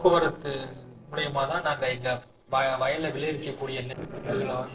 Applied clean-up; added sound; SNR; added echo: neural separator model SepFormer DNS4.